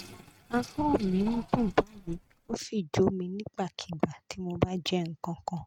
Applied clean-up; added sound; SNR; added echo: neural mask model RNNoise.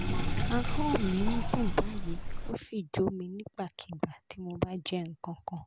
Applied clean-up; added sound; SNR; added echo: none; Sink (filling or washing); -1 dB; none.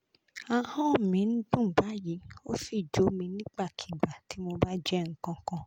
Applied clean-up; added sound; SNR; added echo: none; none; none; none.